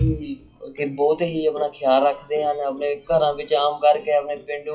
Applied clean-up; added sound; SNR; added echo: classical method WPE with log-MMSE.